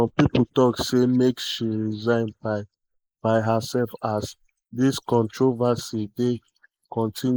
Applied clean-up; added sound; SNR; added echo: neural mask model Resemble Enhance denoiser.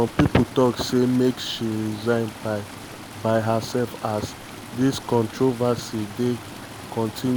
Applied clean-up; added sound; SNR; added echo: none; Stream; 14 dB; none.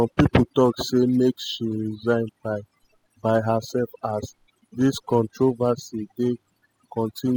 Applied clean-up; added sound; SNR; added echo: classical method spectral subtraction.